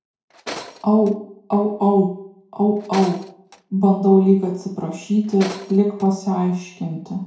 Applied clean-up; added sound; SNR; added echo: none; Tools; 18 dB; reverberation time 0.6 s.